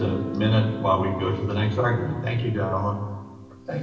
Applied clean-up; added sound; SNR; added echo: none; Guitar; 11 dB; reverberation time 1.4 s.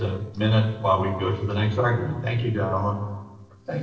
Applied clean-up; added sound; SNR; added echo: neural separator model SepFormer DNS4.